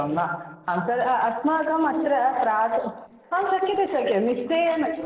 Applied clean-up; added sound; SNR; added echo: neural separator model SepFormer DNS4.